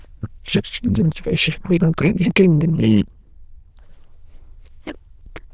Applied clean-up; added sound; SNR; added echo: neural diffusion model UNIVERSE++.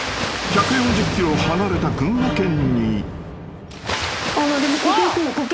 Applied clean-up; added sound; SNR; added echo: none; Water; 7 dB; none.